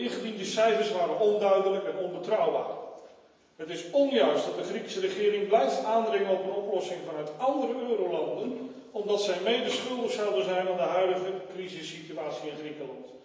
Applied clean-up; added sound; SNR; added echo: none; none; none; reverberation time 1.0 s.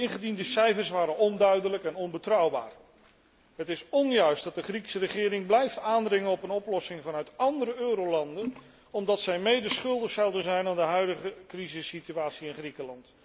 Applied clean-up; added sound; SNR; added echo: none; none; none; none.